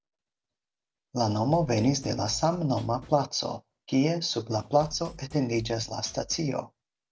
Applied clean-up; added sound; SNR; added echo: none; Drum kit; 20 dB; none.